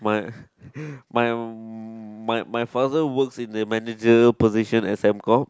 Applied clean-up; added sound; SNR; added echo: none; none; none; none.